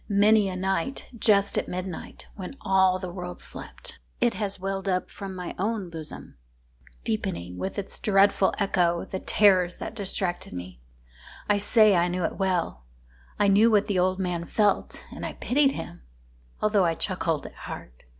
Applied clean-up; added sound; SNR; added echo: none; none; none; none.